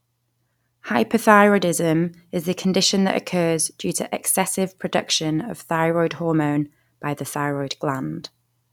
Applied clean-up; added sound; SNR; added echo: none; none; none; none.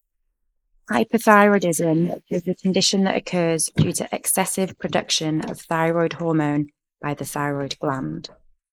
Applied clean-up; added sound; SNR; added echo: neural mask model Resemble Enhance denoiser.